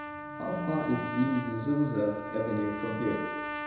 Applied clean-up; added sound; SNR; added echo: none; Trumpet; 6 dB; reverberation time 1.0 s.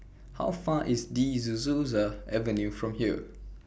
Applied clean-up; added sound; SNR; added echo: none; none; none; none.